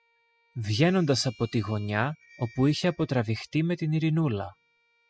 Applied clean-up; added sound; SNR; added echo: classical method spectral subtraction.